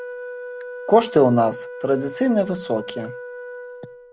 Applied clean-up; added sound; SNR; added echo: none; Wind instrument, woodwind instrument; 12 dB; none.